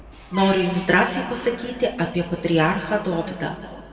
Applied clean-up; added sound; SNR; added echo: none; Truck; 16 dB; reverberation time 2.1 s.